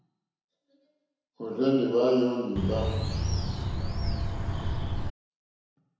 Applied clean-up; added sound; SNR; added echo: none; Bird; -3 dB; reverberation time 1.0 s.